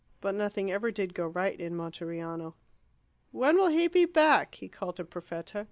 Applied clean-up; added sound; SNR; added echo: none; none; none; none.